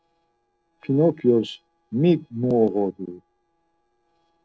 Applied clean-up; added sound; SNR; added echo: neural separator model SepFormer DNS4.